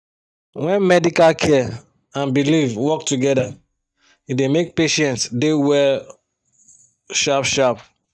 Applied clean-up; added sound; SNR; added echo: neural mask model DeepFilterNet 3.